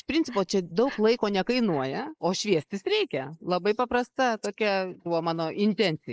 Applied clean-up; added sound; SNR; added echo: neural mask model Resemble Enhance denoiser.